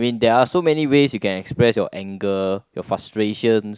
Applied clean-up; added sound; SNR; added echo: none; none; none; none.